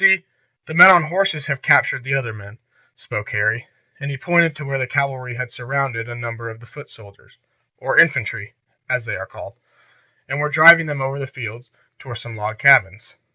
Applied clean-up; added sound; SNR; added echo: none; none; none; none.